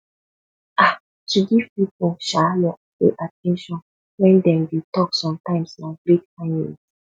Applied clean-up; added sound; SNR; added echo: none; none; none; none.